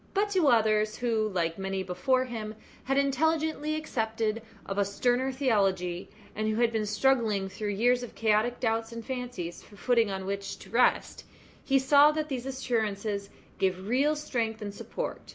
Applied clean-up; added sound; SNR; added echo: none; none; none; none.